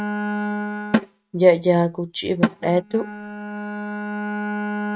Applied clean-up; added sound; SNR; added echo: neural mask model RNNoise.